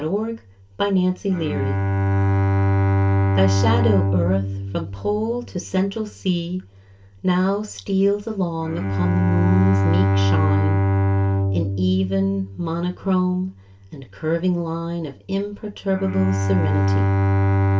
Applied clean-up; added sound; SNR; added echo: none; Bowed string instrument; -2 dB; reverberation time 0.2 s.